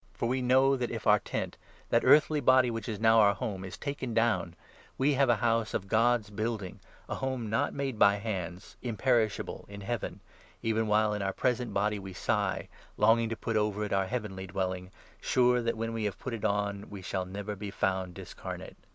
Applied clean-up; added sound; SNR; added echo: none; none; none; none.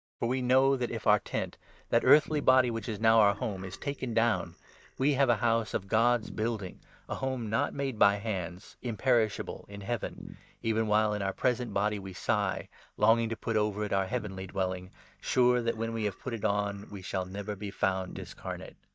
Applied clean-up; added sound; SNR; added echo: neural mask model DeepFilterNet 3.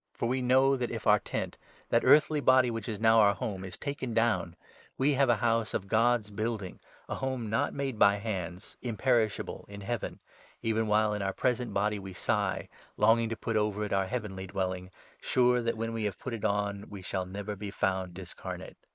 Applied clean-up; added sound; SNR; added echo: neural mask model Resemble Enhance denoiser.